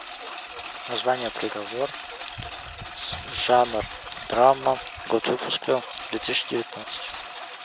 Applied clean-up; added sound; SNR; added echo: none; Engine; 10 dB; none.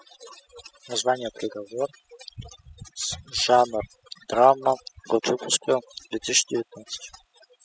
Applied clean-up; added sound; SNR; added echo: classical method spectral subtraction.